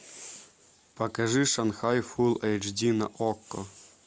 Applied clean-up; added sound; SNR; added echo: none; none; none; none.